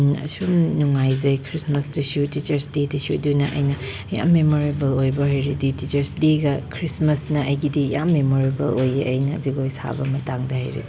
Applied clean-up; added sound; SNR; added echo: none; none; none; none.